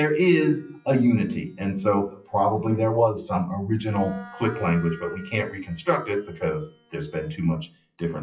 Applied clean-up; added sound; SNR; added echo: classical method WPE with log-MMSE.